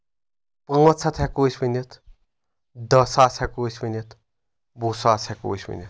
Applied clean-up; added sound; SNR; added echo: none; none; none; none.